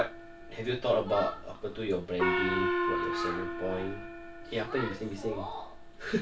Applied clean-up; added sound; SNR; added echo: none; Gong; 2 dB; none.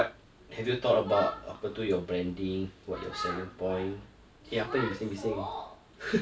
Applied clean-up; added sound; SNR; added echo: none; none; none; none.